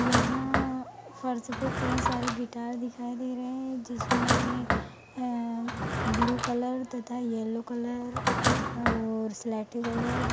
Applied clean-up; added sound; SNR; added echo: none; Drawer open or close; -1 dB; none.